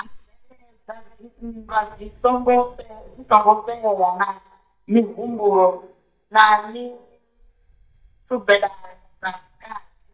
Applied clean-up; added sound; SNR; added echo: neural mask model DeepFilterNet 3.